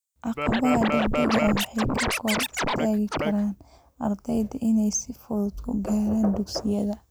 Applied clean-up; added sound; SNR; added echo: none; Scratching (performance technique); 1 dB; none.